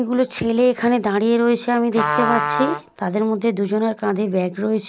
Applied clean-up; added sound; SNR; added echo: none; Trumpet; 6 dB; none.